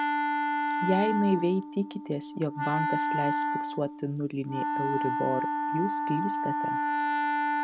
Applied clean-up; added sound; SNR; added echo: none; Wind instrument, woodwind instrument; -2 dB; none.